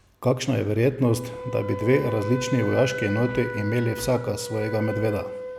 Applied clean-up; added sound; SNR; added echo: none; Wind instrument, woodwind instrument; 9 dB; none.